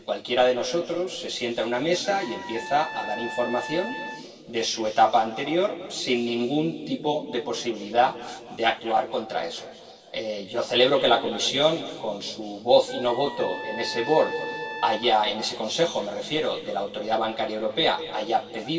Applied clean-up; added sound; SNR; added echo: none; Trumpet; 12 dB; reverberation time 2.4 s.